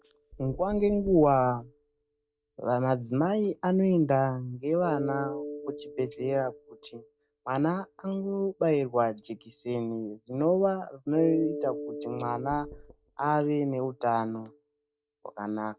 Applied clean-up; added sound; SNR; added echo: neural mask model DeepFilterNet 3.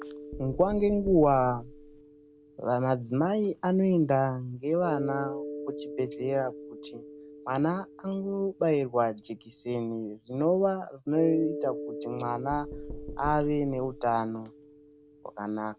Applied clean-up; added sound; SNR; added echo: none; Mallet percussion + Knock; 12 dB; none.